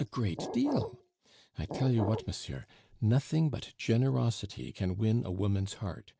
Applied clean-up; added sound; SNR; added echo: none; Glass; 9 dB; none.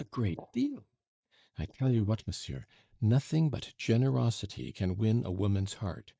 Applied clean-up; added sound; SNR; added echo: neural mask model DeepFilterNet 3.